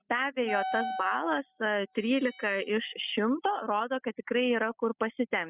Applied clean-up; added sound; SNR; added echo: classical method spectral subtraction.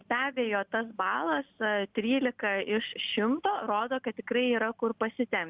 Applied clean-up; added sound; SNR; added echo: none; none; none; none.